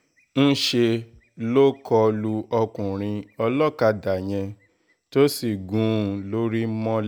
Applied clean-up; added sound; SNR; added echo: none; none; none; none.